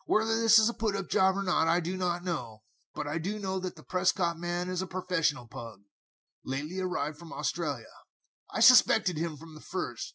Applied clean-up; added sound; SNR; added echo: none; none; none; none.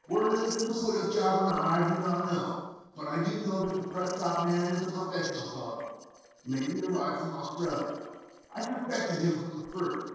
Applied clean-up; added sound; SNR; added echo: neural separator model SepFormer DNS4.